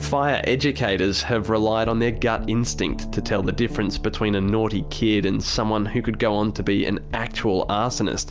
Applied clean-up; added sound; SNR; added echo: none; none; none; none.